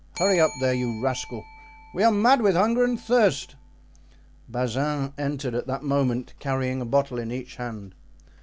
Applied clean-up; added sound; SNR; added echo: none; Bell; 16 dB; none.